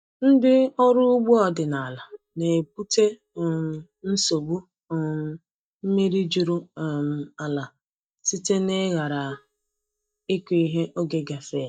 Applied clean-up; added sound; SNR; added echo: neural mask model DeepFilterNet 3.